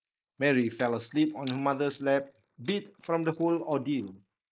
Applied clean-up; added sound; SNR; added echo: neural mask model Resemble Enhance denoiser.